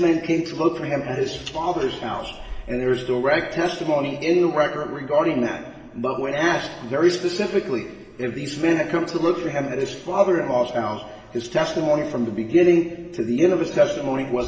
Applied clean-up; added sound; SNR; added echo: none; none; none; reverberation time 2.0 s.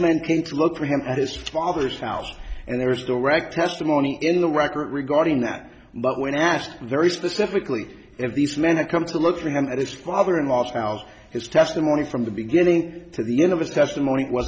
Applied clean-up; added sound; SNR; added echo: none; none; none; none.